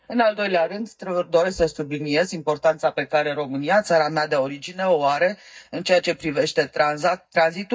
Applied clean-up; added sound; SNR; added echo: neural mask model DeepFilterNet 3.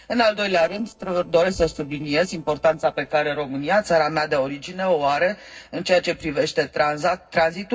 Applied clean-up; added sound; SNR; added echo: neural separator model SepFormer DNS4.